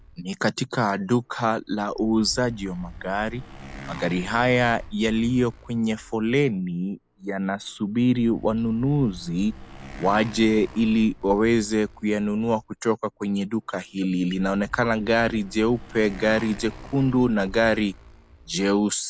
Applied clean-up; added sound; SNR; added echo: none; Motorcycle; 18 dB; none.